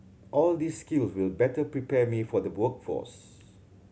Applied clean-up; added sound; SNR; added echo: none; none; none; none.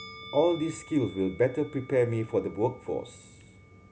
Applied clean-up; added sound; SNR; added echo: none; Musical instrument; 20 dB; none.